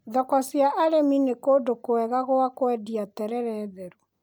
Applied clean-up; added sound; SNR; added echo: none; none; none; none.